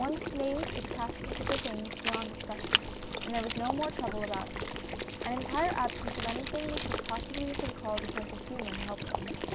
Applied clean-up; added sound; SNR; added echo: none; Keys jangling + Water / Liquid; -4 dB; none.